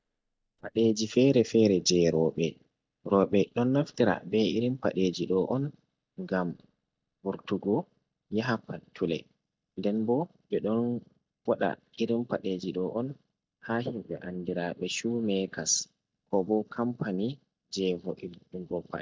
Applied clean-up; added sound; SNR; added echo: neural mask model DeepFilterNet 3.